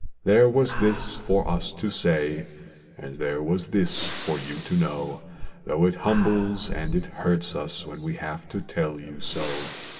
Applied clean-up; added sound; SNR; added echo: none; Breathing; 9 dB; reverberation time 2.3 s.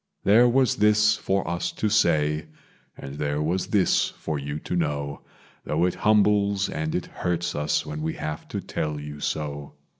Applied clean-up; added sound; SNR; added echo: none; none; none; none.